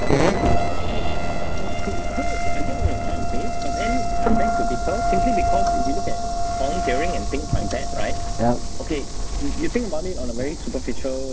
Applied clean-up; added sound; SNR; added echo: neural separator model SepFormer DNS4.